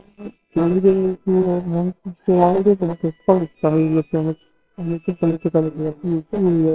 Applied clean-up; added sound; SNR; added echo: neural separator model SepFormer WHAMR!.